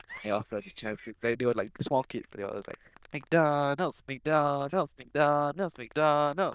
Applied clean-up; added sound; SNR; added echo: neural diffusion model UNIVERSE++.